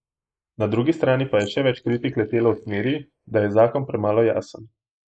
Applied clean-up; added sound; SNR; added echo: neural mask model Resemble Enhance denoiser.